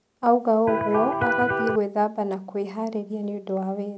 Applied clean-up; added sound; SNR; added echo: none; Electric guitar; 0 dB; none.